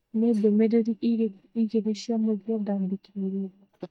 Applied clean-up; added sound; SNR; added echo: neural mask model DeepFilterNet 3.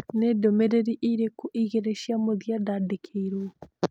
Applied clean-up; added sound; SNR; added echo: none; none; none; none.